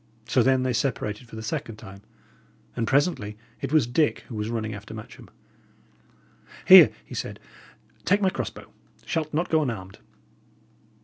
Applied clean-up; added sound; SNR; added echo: none; none; none; none.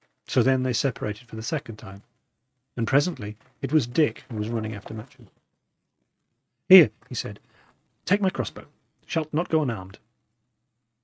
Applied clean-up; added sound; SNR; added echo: neural mask model RNNoise.